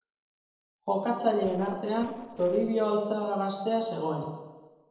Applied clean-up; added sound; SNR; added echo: neural separator model SepFormer DNS4.